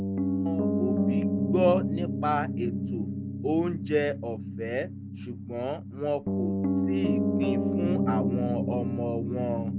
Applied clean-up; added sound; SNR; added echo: none; Piano; -3 dB; none.